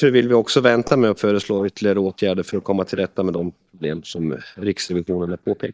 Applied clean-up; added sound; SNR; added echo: neural mask model DeepFilterNet 3.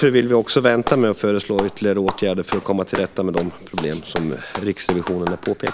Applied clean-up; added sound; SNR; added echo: none; Clapping; 11 dB; none.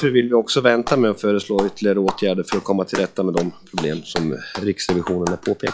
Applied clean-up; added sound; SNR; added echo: classical method log-MMSE.